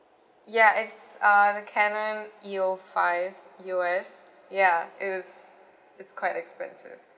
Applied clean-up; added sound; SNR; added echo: none; none; none; none.